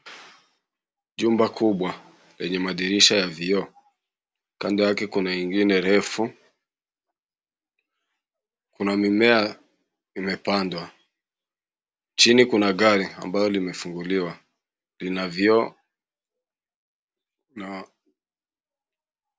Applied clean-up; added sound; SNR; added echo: none; none; none; none.